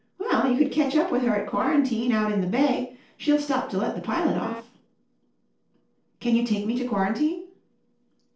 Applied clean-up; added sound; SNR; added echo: neural separator model SepFormer DNS4.